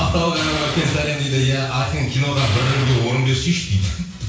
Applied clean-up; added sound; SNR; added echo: none; Tools; 12 dB; reverberation time 0.7 s.